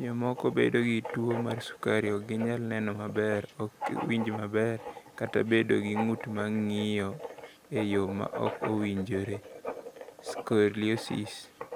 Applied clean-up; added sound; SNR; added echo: none; Writing; 11 dB; none.